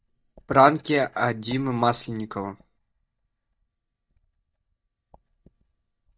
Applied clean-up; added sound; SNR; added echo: neural mask model DeepFilterNet 3.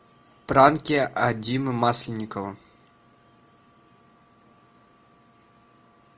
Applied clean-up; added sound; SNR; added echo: none; none; none; none.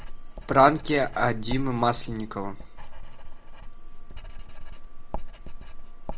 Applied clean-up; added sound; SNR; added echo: none; Writing; 4 dB; none.